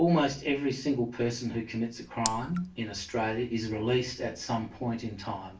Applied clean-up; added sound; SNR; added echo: none; Raindrop; 6 dB; reverberation time 0.3 s.